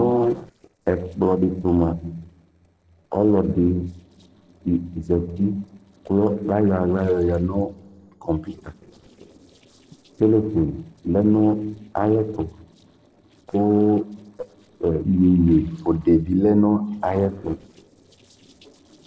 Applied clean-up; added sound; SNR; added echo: neural separator model SepFormer DNS4.